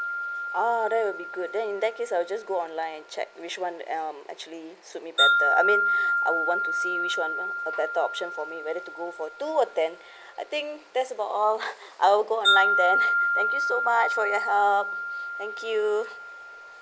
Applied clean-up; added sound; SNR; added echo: none; Wind chime; 0 dB; none.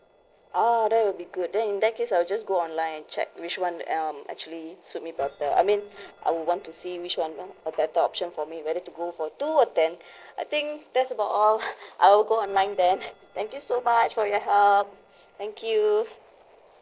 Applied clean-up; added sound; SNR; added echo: neural separator model SepFormer DNS4.